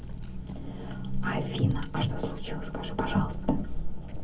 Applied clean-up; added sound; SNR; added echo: none; Chewing, mastication; 1 dB; reverberation time 0.3 s.